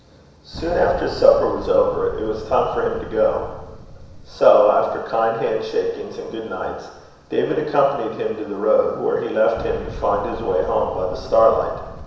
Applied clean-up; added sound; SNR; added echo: none; Boom; 17 dB; reverberation time 1.0 s.